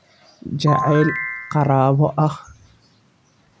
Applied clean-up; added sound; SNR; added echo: none; Ringtone / Chime; 5 dB; none.